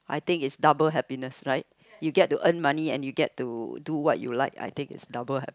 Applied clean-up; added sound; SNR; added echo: none; none; none; none.